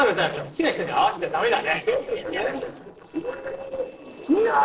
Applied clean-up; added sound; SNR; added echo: neural separator model SepFormer DNS4.